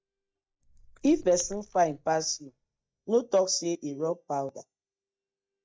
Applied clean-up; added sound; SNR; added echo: neural mask model DeepFilterNet 3.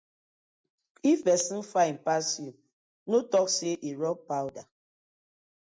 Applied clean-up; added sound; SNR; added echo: none; none; none; none.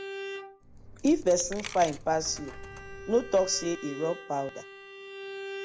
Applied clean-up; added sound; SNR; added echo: none; Bowed string instrument + Coin (dropping); 11 dB; none.